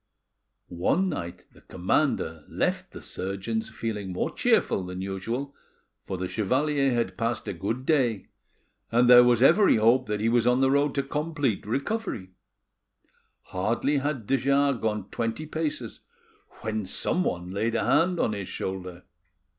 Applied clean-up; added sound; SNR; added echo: none; none; none; none.